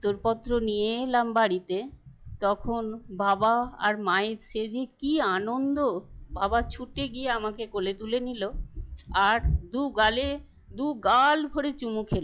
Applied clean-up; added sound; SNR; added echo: classical method log-MMSE.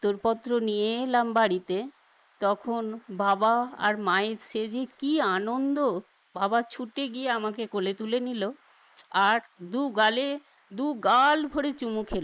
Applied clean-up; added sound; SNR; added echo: neural mask model Resemble Enhance denoiser.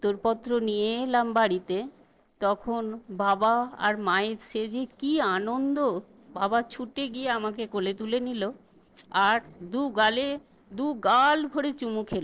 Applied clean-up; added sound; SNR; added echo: neural separator model SepFormer DNS4.